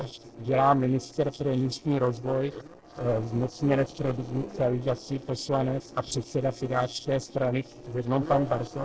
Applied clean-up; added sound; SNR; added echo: neural separator model SepFormer DNS4.